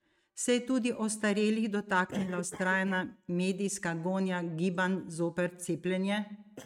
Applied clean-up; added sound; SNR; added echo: neural mask model RNNoise.